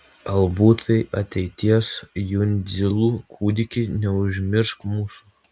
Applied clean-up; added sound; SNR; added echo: none; none; none; none.